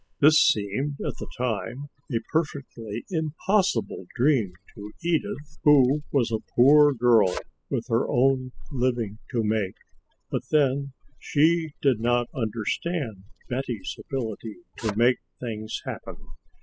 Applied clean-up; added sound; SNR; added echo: classical method spectral subtraction.